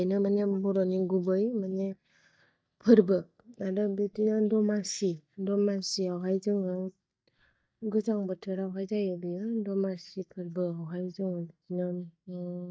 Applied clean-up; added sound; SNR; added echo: neural mask model DeepFilterNet 3.